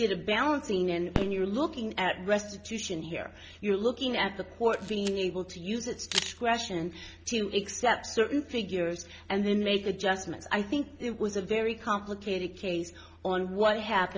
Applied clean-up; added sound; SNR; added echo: none; Fireworks + Camera; 10 dB; none.